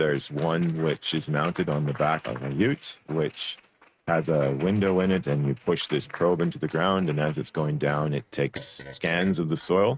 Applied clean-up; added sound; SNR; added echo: neural mask model RNNoise.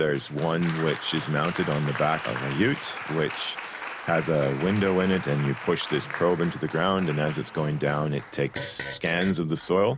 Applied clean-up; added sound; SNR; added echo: none; Applause + Fart; 11 dB; none.